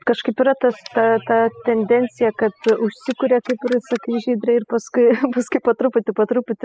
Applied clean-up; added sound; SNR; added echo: classical method spectral subtraction.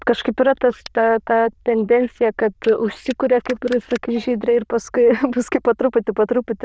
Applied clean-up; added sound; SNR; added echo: neural diffusion model UNIVERSE++.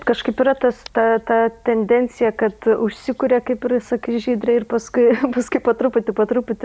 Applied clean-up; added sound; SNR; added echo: none; none; none; none.